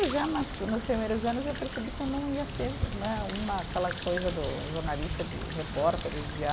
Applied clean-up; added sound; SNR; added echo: none; Bird; 4 dB; none.